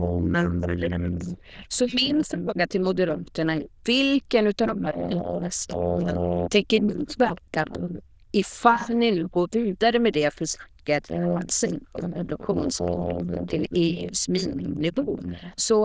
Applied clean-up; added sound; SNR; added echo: neural diffusion model UNIVERSE++.